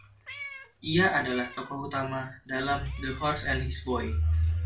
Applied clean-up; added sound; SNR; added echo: none; Meow; 19 dB; reverberation time 0.3 s.